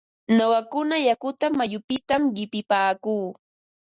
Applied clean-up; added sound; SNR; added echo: none; none; none; none.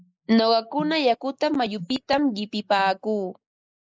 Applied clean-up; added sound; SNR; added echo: neural mask model Resemble Enhance denoiser.